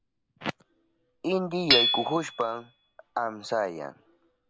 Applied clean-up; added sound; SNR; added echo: none; Hammer / Chink, clink; 2 dB; none.